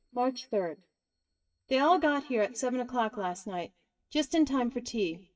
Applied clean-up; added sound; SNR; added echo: neural mask model DeepFilterNet 3.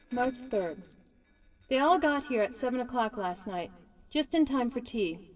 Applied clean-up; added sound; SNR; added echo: neural separator model SepFormer DNS4.